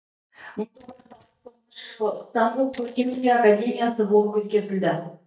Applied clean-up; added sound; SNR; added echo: neural mask model DeepFilterNet 3.